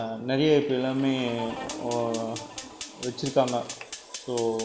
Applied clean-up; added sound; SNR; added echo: none; Guitar + Fire; 12 dB; none.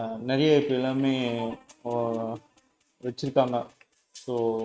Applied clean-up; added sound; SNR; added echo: neural mask model RNNoise.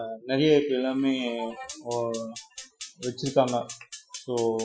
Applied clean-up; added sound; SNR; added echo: classical method Wiener filter.